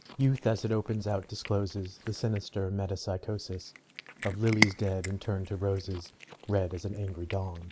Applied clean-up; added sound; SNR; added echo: none; Cat; 8 dB; none.